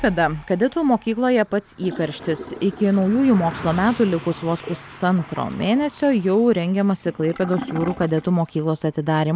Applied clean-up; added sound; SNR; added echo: none; Toilet flush / Gurgling + Car passing by; 17 dB; none.